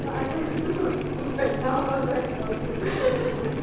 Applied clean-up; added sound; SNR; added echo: none; Boiling; 2 dB; reverberation time 1.1 s.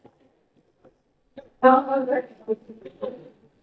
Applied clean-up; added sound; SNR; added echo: neural mask model DeepFilterNet 3.